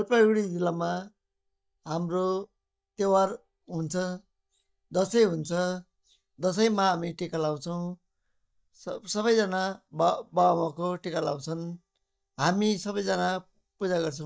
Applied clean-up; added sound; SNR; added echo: neural mask model DeepFilterNet 3.